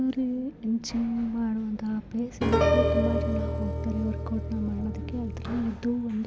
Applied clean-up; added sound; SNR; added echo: none; Piano; -2 dB; none.